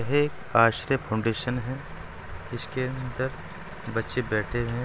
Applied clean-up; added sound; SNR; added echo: none; none; none; none.